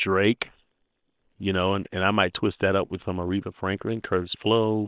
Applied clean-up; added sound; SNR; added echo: neural separator model SepFormer WHAM!.